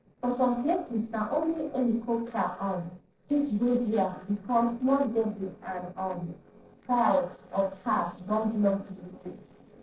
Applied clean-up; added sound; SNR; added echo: neural separator model SepFormer DNS4.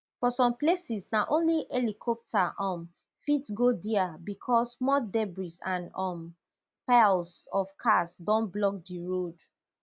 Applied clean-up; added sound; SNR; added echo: none; none; none; none.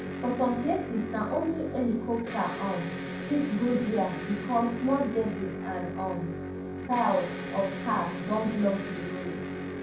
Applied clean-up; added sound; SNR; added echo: none; Electric guitar; 5 dB; reverberation time 0.6 s.